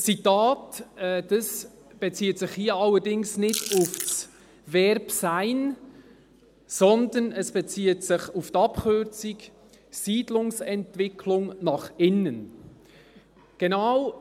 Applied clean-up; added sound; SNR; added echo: none; Chewing, mastication / Crushing; 8 dB; none.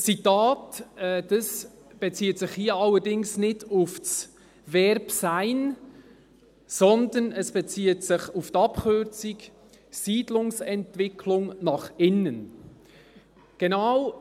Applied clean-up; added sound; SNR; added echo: none; none; none; none.